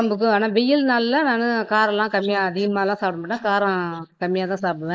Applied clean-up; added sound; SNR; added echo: neural mask model Resemble Enhance denoiser.